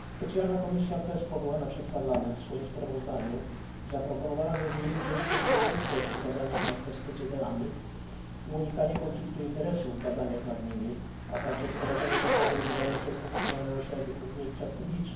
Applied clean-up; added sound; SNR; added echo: none; Zipper (clothing); 1 dB; reverberation time 0.9 s.